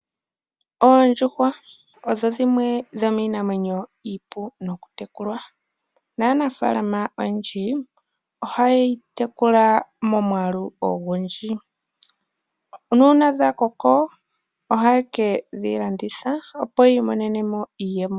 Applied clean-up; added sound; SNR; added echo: none; none; none; none.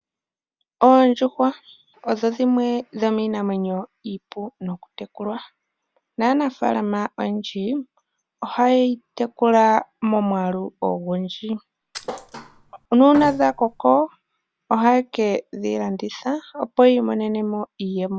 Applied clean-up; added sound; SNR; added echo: none; Thump, thud; 14 dB; none.